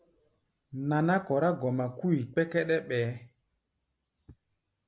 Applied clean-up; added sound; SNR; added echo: none; none; none; none.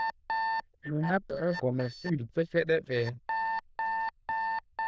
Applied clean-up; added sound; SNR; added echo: neural diffusion model UNIVERSE++.